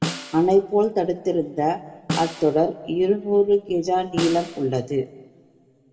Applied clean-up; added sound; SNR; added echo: none; Snare drum; 12 dB; reverberation time 1.3 s.